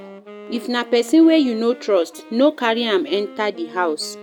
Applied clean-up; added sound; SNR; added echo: none; Wind instrument, woodwind instrument; 20 dB; none.